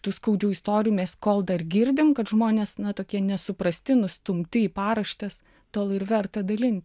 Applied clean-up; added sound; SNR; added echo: none; none; none; none.